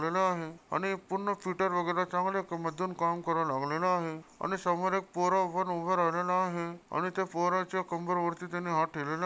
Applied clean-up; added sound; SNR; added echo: none; none; none; none.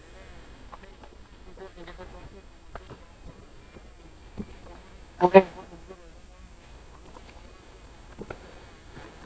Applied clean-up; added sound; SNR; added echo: neural mask model DeepFilterNet 3.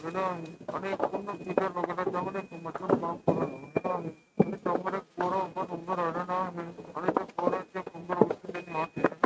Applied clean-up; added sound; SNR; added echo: neural mask model RNNoise.